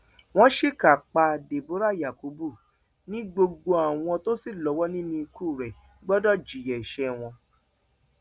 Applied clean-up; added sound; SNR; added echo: none; none; none; none.